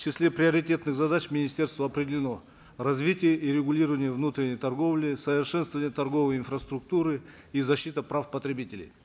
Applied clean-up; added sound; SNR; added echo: none; none; none; none.